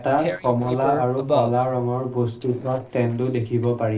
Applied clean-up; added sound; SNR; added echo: neural separator model SepFormer DNS4.